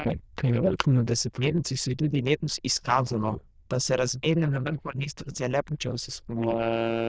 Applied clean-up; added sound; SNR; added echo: neural diffusion model UNIVERSE++.